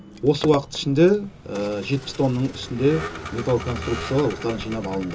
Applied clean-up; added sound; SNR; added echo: none; Vehicle; 12 dB; reverberation time 0.2 s.